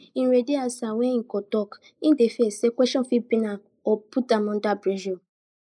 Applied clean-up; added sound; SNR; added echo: neural mask model Resemble Enhance denoiser.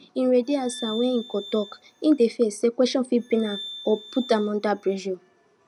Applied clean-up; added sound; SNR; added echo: none; Glass; 17 dB; none.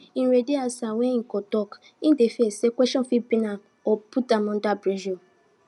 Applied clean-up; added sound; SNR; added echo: none; none; none; none.